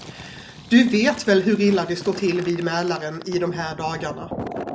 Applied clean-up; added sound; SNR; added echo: none; Fill (with liquid); 14 dB; none.